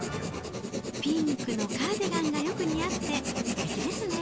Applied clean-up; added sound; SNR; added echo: none; Writing; 1 dB; none.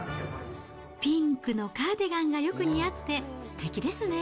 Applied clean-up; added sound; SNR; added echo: none; none; none; none.